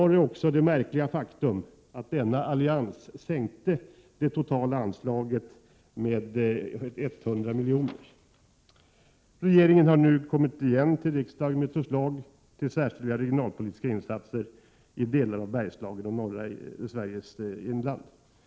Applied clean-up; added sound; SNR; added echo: none; none; none; none.